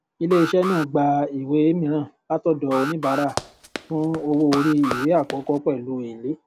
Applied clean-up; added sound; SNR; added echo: none; Alarm + Run; 11 dB; none.